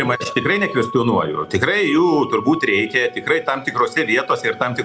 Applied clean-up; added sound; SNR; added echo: none; Wind instrument, woodwind instrument; 16 dB; none.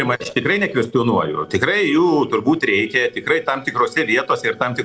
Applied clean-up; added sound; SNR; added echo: neural separator model SepFormer DNS4.